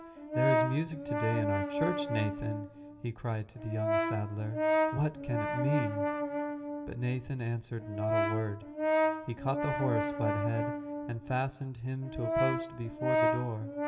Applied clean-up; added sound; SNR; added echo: none; Brass instrument; -2 dB; reverberation time 0.3 s.